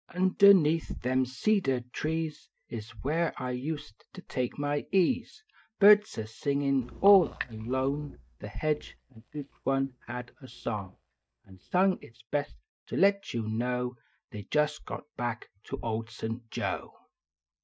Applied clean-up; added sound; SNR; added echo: neural mask model DeepFilterNet 3.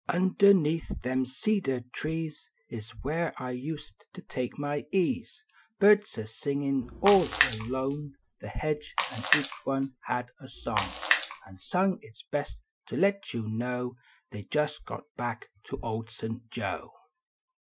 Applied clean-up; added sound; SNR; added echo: classical method Wiener filter.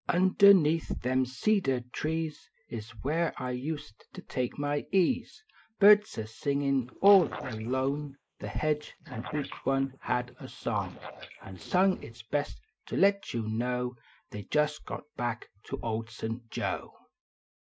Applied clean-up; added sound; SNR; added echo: neural mask model Resemble Enhance denoiser.